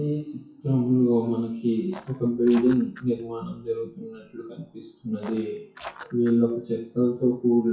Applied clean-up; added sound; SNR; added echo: classical method WPE with log-MMSE.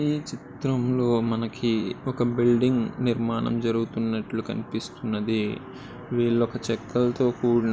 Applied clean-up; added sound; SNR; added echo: none; none; none; none.